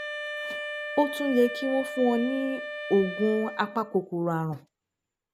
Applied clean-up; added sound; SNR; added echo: none; Wind instrument, woodwind instrument; 9 dB; none.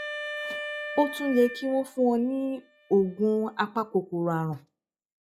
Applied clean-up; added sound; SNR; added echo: classical method log-MMSE.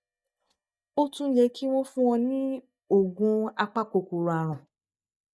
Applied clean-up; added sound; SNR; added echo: neural mask model DeepFilterNet 3.